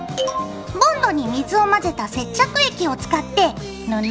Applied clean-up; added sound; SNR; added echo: none; none; none; none.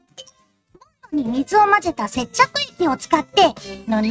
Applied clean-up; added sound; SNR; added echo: neural mask model RNNoise.